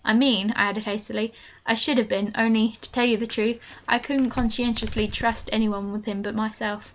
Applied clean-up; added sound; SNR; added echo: none; Crumpling, crinkling; 11 dB; none.